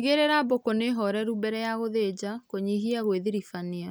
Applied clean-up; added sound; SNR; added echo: none; none; none; none.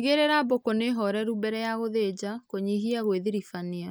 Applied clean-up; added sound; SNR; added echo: neural mask model Resemble Enhance denoiser.